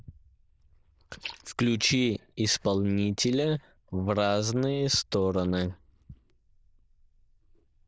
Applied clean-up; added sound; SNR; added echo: neural diffusion model UNIVERSE++.